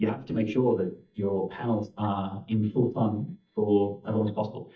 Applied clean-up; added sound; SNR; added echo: neural mask model DeepFilterNet 3.